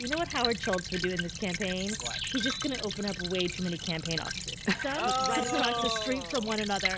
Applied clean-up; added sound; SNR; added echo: none; Bird + Stream / Trickle, dribble; 4 dB; none.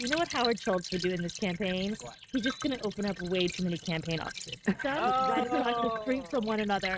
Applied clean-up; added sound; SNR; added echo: neural mask model RNNoise.